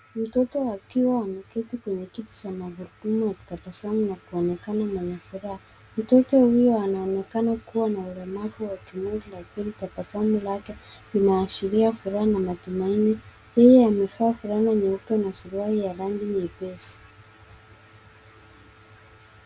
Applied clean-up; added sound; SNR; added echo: none; none; none; none.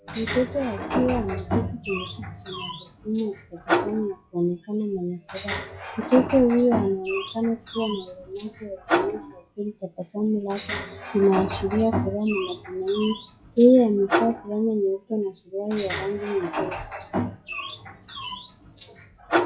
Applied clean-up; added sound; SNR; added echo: classical method WPE with log-MMSE.